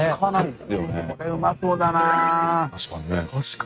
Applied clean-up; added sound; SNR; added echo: neural mask model RNNoise.